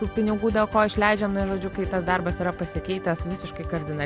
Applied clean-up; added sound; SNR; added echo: none; none; none; none.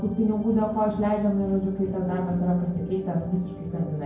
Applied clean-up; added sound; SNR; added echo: none; none; none; reverberation time 0.9 s.